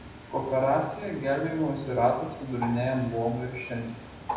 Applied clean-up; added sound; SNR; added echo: none; Bird; 12 dB; reverberation time 0.8 s.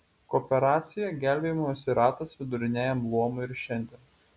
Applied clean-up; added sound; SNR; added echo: none; none; none; none.